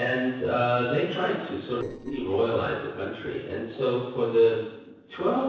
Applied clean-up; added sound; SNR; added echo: neural separator model SepFormer DNS4.